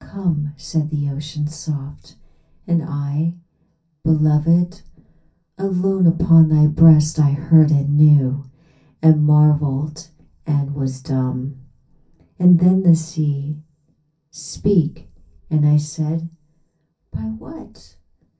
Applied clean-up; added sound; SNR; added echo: none; none; none; reverberation time 0.3 s.